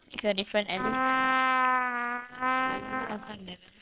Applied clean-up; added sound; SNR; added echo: neural separator model SepFormer WHAM!.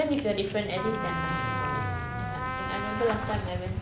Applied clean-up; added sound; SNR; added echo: none; Engine starting / Motorcycle + Trumpet; 1 dB; none.